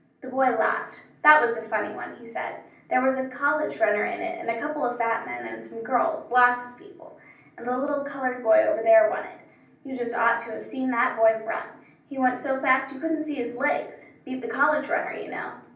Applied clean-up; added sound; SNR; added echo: none; none; none; reverberation time 0.6 s.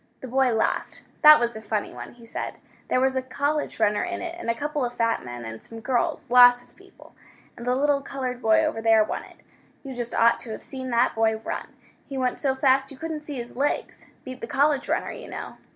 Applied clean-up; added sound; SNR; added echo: none; none; none; none.